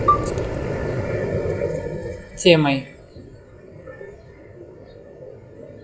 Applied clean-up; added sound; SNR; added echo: classical method WPE with log-MMSE.